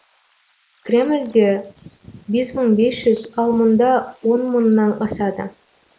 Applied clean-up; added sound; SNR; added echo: neural mask model Resemble Enhance denoiser.